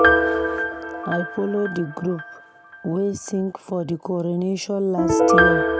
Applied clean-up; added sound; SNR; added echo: none; Piano; -3 dB; none.